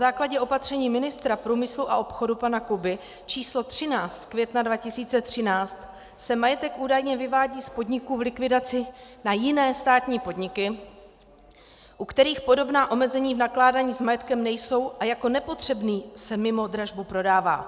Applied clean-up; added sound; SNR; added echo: none; none; none; none.